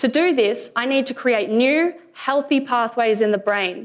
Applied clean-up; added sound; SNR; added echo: none; none; none; none.